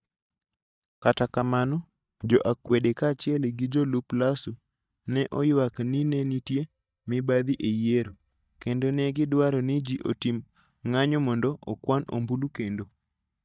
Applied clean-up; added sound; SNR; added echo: neural mask model DeepFilterNet 3.